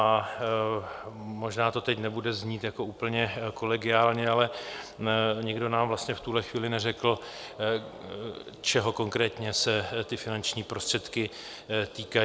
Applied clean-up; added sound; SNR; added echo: none; none; none; none.